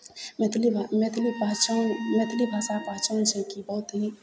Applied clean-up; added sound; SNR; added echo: none; Trumpet; 17 dB; none.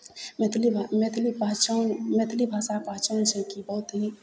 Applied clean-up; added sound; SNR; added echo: none; none; none; none.